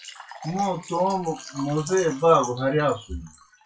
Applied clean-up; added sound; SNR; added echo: classical method WPE with log-MMSE.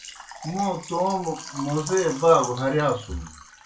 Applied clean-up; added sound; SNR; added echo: none; Water / Liquid; 14 dB; reverberation time 0.3 s.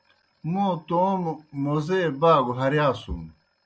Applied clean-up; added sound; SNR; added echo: none; none; none; none.